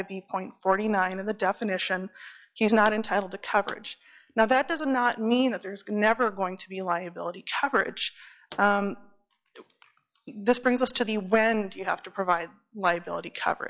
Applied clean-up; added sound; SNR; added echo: classical method log-MMSE.